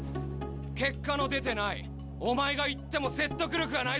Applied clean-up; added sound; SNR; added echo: none; none; none; none.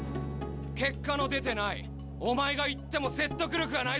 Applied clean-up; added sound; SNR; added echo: none; Strum; 19 dB; none.